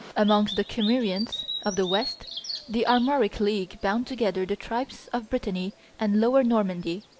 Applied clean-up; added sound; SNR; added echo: none; Bird vocalization, bird call, bird song; 13 dB; none.